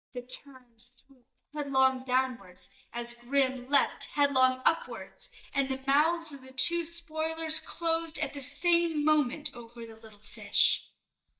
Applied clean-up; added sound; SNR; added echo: neural mask model DeepFilterNet 3.